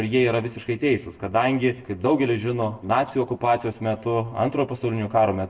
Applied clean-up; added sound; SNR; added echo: neural separator model SepFormer DNS4.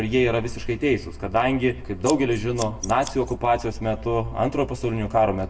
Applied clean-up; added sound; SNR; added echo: none; Scissors; 14 dB; reverberation time 0.6 s.